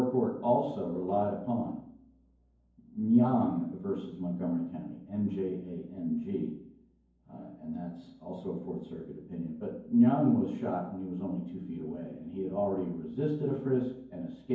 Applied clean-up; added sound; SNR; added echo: none; none; none; reverberation time 0.9 s.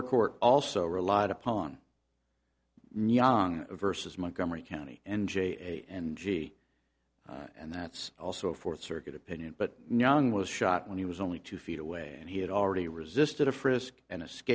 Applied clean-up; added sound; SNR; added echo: none; none; none; none.